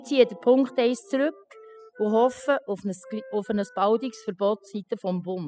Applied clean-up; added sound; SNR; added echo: classical method spectral subtraction.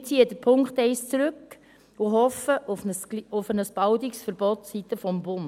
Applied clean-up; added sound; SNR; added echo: none; none; none; none.